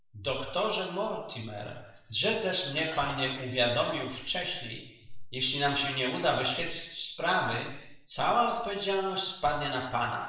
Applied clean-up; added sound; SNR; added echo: none; Cutlery, silverware; 14 dB; reverberation time 0.8 s.